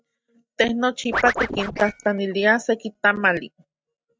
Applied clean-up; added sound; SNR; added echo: neural mask model RNNoise.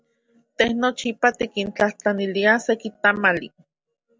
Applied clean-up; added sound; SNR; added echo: none; none; none; none.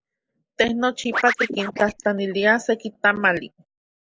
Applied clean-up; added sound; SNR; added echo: neural mask model Resemble Enhance denoiser.